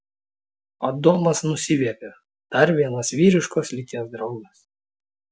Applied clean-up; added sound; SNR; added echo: none; none; none; none.